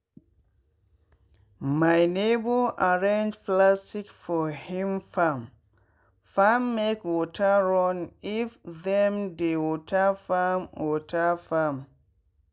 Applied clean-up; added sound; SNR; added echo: none; none; none; none.